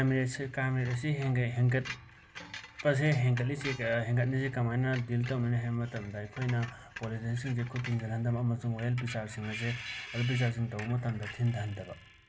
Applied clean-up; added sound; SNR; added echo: none; Screech; 15 dB; none.